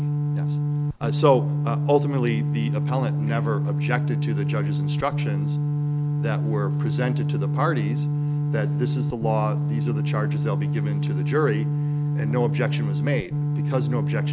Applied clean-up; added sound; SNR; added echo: none; Organ; -5 dB; none.